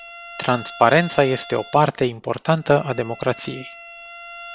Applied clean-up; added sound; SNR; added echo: none; Bowed string instrument; 17 dB; none.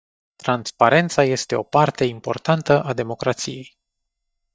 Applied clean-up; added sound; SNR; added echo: neural mask model DeepFilterNet 3.